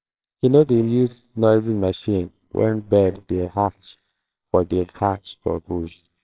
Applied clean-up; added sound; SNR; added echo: neural separator model SepFormer WHAMR!.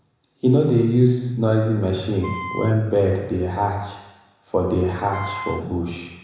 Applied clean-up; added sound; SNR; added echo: none; Wind instrument, woodwind instrument; 11 dB; reverberation time 1.0 s.